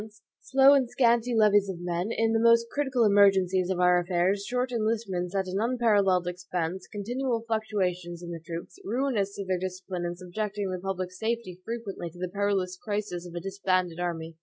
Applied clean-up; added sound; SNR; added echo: none; none; none; none.